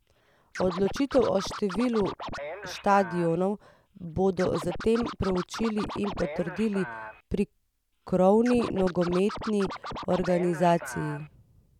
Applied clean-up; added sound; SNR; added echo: none; Scratching (performance technique); 11 dB; none.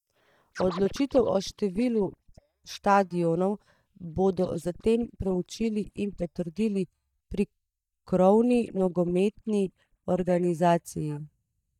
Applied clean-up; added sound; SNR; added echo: neural mask model DeepFilterNet 3.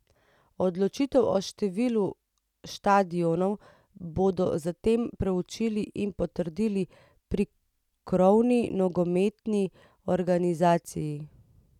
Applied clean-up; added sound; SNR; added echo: none; none; none; none.